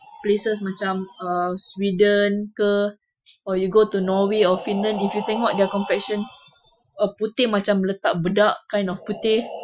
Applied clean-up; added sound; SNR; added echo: classical method Wiener filter.